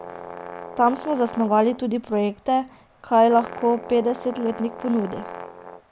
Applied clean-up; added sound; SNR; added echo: none; Brass instrument; 15 dB; none.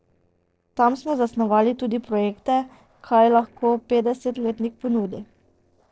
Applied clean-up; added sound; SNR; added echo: neural separator model SepFormer DNS4.